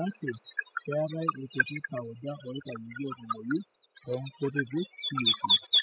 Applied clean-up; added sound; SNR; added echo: classical method spectral subtraction.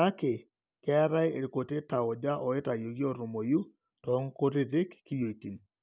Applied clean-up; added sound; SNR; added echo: none; none; none; none.